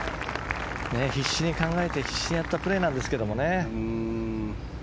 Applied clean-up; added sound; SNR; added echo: none; none; none; none.